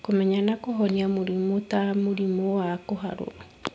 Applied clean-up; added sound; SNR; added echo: none; none; none; none.